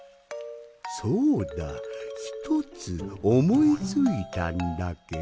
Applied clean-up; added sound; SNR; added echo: none; none; none; none.